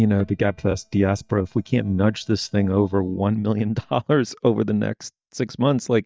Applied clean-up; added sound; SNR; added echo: neural mask model DeepFilterNet 3.